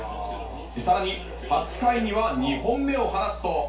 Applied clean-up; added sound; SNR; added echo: none; Musical instrument; 12 dB; reverberation time 0.2 s.